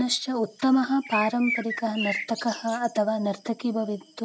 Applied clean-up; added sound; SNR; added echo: none; Bird; 7 dB; none.